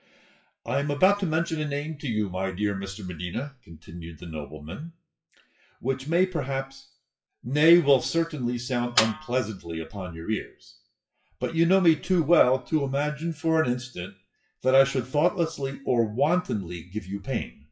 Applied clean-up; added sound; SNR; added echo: classical method WPE with log-MMSE.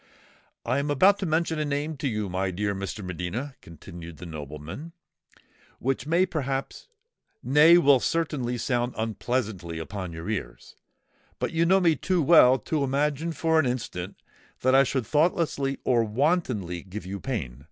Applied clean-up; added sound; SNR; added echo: none; none; none; none.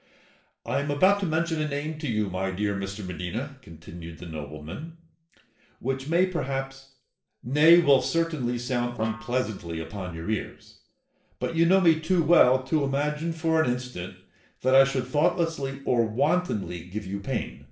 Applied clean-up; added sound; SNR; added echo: neural separator model SepFormer DNS4.